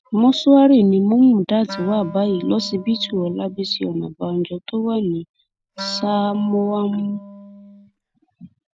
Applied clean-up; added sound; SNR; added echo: none; Wind instrument, woodwind instrument; 18 dB; none.